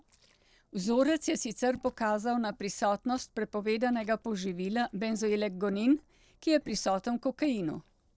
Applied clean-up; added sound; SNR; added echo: neural separator model SepFormer DNS4.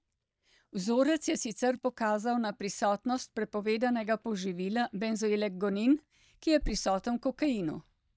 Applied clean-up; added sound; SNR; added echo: neural mask model DeepFilterNet 3.